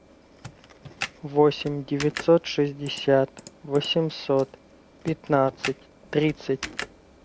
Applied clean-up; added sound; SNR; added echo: none; Computer keyboard; 15 dB; none.